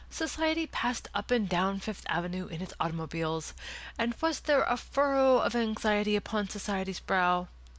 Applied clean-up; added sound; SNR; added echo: none; none; none; none.